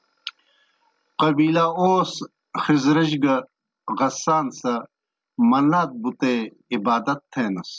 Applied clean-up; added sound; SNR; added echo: none; none; none; none.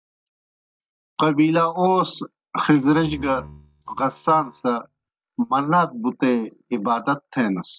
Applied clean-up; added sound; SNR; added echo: neural mask model DeepFilterNet 3.